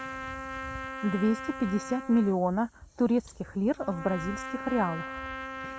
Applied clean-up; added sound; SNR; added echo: none; Trumpet; 10 dB; none.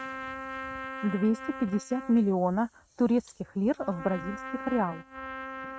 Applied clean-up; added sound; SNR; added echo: neural mask model RNNoise.